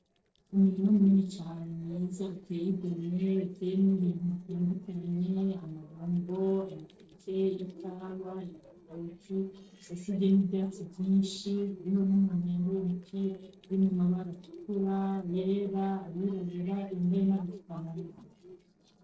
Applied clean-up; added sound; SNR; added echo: neural separator model SepFormer DNS4.